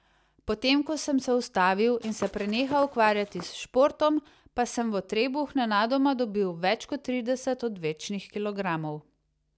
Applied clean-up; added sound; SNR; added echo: none; Walk, footsteps / Run; 16 dB; none.